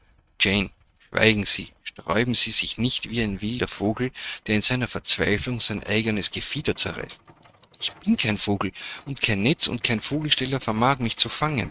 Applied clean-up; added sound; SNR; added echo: neural mask model RNNoise.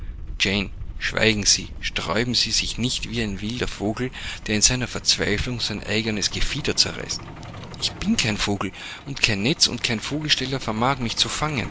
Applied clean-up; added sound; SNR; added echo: none; Truck; 13 dB; none.